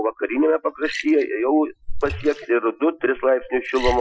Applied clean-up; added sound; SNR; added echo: classical method Wiener filter.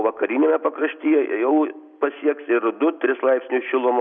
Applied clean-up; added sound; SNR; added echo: none; none; none; none.